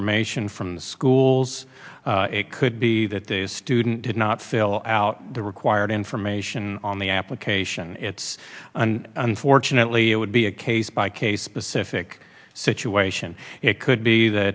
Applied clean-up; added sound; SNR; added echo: none; none; none; none.